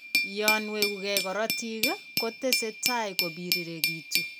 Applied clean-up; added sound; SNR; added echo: none; Glass; -2 dB; none.